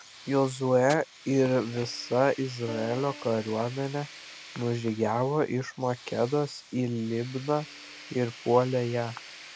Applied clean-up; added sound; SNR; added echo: none; Piano + Tools; 18 dB; none.